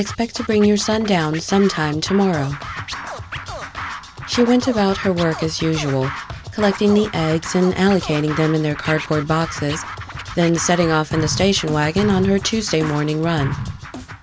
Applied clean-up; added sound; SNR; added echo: none; Scratching (performance technique); 10 dB; none.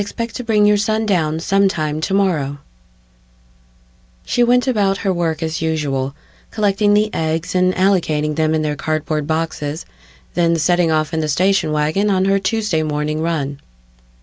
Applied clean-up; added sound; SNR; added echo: none; none; none; none.